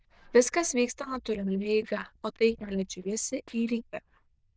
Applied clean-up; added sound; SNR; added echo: neural diffusion model UNIVERSE++.